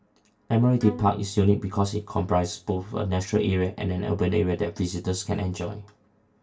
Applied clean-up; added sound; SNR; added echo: none; Bowed string instrument; 17 dB; reverberation time 0.2 s.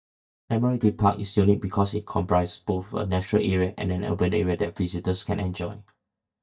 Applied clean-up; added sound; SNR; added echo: neural mask model DeepFilterNet 3.